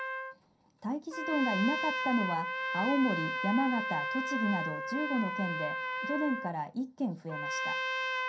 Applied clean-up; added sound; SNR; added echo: none; Trumpet; 2 dB; reverberation time 0.3 s.